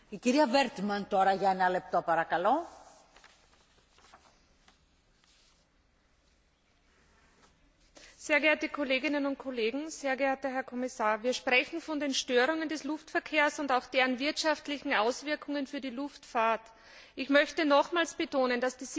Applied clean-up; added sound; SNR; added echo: none; none; none; none.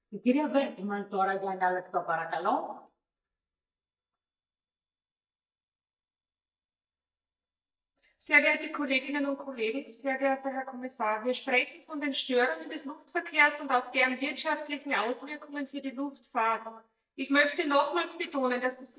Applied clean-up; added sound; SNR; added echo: neural mask model DeepFilterNet 3.